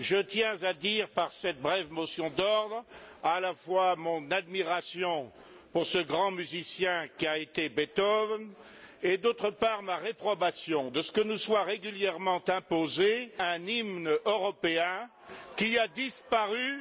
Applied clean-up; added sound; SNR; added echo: none; none; none; none.